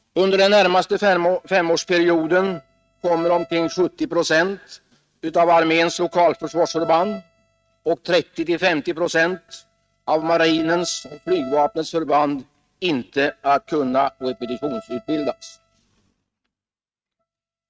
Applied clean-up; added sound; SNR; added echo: neural mask model RNNoise.